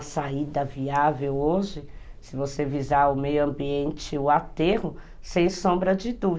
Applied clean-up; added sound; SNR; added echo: none; Mechanical fan; 14 dB; none.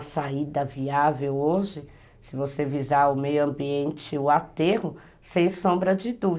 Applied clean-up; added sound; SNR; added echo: none; none; none; none.